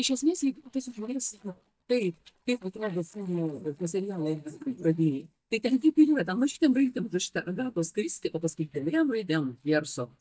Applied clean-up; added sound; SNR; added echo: neural mask model DeepFilterNet 3.